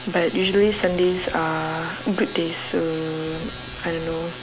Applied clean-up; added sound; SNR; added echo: none; Wind; 18 dB; none.